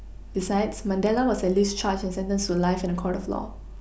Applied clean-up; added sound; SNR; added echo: none; none; none; none.